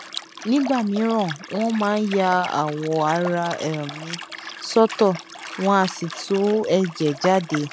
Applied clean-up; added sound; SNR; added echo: none; Liquid; 13 dB; none.